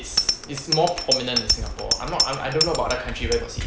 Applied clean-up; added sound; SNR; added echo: none; Bicycle bell; 0 dB; none.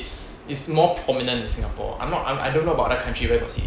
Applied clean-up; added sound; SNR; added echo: none; none; none; none.